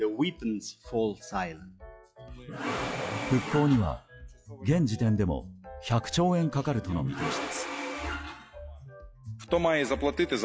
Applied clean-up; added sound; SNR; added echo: classical method log-MMSE.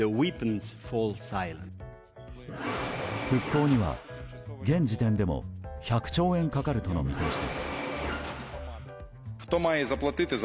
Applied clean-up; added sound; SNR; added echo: none; Engine / Mechanisms; 8 dB; none.